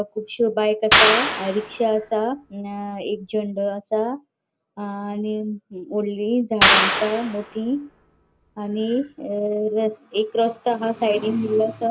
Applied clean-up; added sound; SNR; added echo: none; Clapping; -1 dB; none.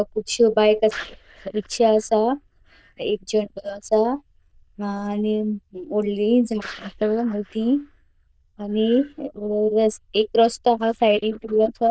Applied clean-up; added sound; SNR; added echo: neural diffusion model UNIVERSE++.